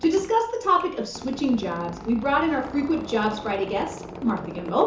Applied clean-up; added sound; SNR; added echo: none; Squeak; 14 dB; reverberation time 0.7 s.